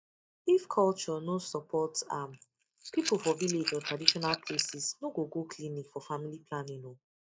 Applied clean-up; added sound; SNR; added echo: neural mask model Resemble Enhance denoiser.